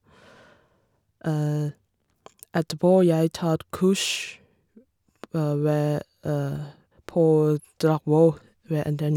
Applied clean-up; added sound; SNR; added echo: none; none; none; none.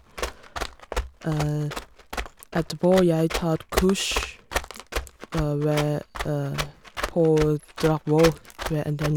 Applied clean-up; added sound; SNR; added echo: none; Run; 8 dB; none.